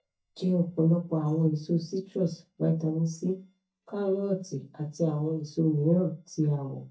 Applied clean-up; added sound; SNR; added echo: neural mask model DeepFilterNet 3.